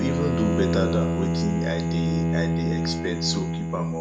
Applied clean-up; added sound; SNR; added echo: none; Bowed string instrument; -4 dB; none.